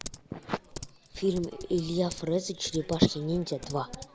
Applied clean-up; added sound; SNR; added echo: none; Typing; 14 dB; none.